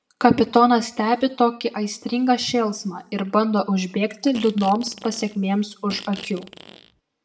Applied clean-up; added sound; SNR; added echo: none; Fart; 18 dB; reverberation time 0.4 s.